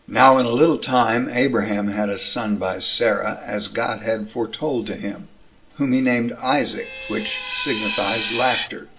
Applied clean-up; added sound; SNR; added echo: none; Screech; 8 dB; reverberation time 0.4 s.